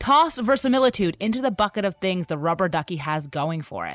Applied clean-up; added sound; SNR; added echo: none; none; none; none.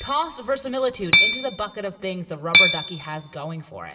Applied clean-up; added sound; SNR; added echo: none; Hammer; -5 dB; reverberation time 2.6 s.